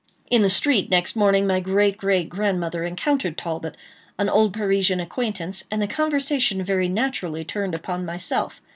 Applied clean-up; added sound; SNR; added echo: none; none; none; none.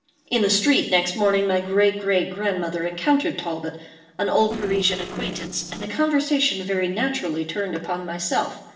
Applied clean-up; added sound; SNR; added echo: neural separator model SepFormer DNS4.